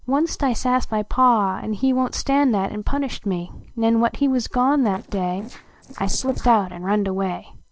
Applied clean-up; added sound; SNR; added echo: neural separator model SepFormer DNS4.